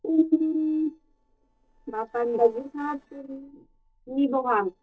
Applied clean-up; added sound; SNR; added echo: neural separator model SepFormer DNS4.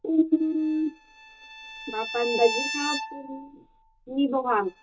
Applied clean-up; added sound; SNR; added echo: none; Bowed string instrument; 9 dB; reverberation time 0.2 s.